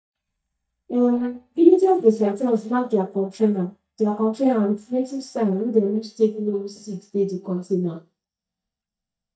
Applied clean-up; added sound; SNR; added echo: neural mask model DeepFilterNet 3.